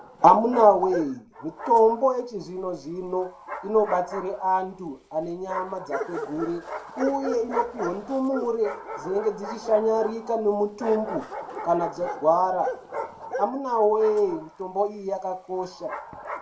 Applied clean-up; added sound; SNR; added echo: none; Bark; 11 dB; reverberation time 0.3 s.